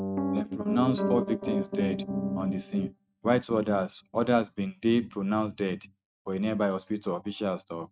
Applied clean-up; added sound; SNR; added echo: neural mask model RNNoise.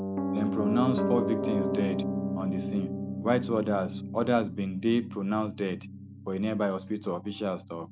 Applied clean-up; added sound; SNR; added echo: none; Piano; 3 dB; none.